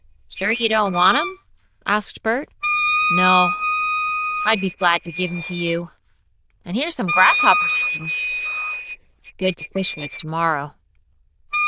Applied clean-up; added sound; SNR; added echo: neural diffusion model UNIVERSE++.